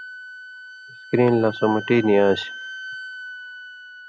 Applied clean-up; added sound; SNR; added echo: none; Wind instrument, woodwind instrument; 14 dB; none.